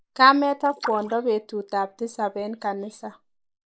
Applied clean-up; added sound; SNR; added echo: neural mask model Resemble Enhance denoiser.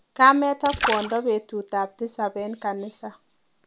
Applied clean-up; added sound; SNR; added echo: none; Splash, splatter; 8 dB; none.